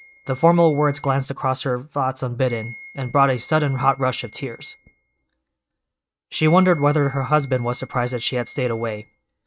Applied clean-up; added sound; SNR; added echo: neural mask model RNNoise.